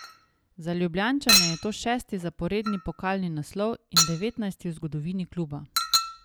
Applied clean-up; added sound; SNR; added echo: none; Chink, clink; 0 dB; none.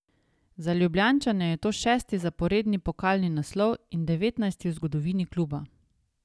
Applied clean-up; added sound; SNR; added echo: none; none; none; none.